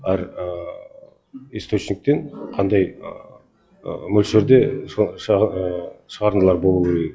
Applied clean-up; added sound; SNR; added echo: classical method log-MMSE.